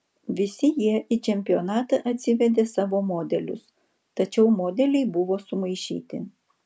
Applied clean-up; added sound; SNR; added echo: none; none; none; none.